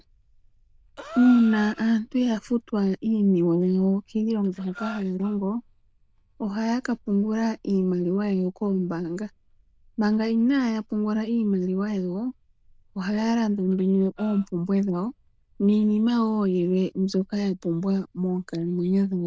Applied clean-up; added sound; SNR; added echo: neural diffusion model UNIVERSE++.